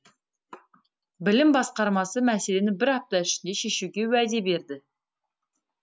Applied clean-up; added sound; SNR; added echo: none; none; none; none.